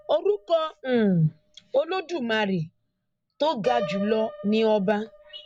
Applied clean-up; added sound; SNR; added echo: none; Piano; 14 dB; none.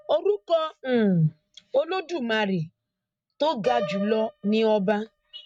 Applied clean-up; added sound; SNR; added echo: neural mask model RNNoise.